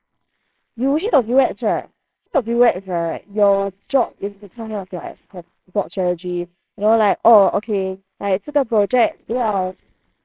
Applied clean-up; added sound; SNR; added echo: neural separator model SepFormer WHAMR!.